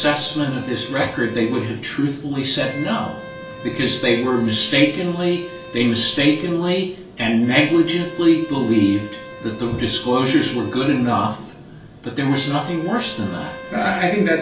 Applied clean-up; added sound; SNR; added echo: none; Bowed string instrument; 17 dB; reverberation time 0.4 s.